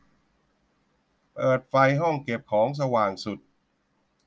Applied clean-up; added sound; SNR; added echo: none; none; none; none.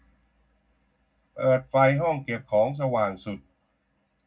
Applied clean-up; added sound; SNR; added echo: none; none; none; reverberation time 0.3 s.